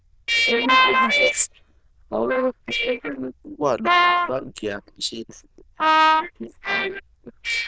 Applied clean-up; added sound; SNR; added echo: neural diffusion model UNIVERSE++.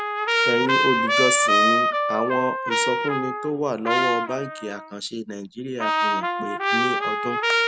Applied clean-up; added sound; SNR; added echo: none; Trumpet; -4 dB; none.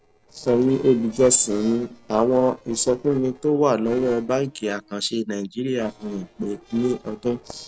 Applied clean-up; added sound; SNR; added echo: neural separator model SepFormer DNS4.